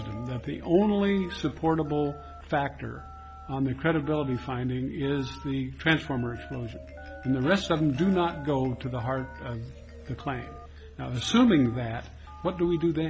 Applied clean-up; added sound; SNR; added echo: none; Marimba, xylophone + Telephone; 19 dB; none.